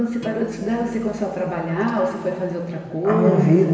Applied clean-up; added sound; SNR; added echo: none; Acoustic guitar; 20 dB; reverberation time 1.6 s.